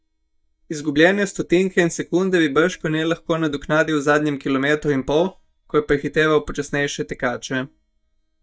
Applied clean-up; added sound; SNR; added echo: neural mask model DeepFilterNet 3.